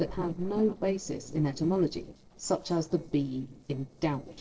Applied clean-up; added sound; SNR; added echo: neural separator model SepFormer DNS4.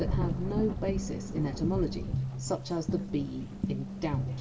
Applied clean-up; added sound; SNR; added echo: none; Thunder / Rain; 6 dB; reverberation time 2.5 s.